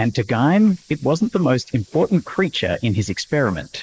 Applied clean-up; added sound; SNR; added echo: neural mask model Resemble Enhance denoiser.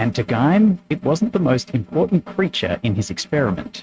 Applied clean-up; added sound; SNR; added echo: neural mask model RNNoise.